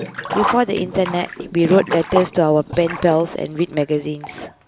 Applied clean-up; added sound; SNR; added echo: none; Sink (filling or washing); 8 dB; none.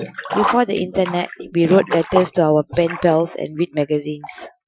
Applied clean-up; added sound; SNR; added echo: classical method Wiener filter.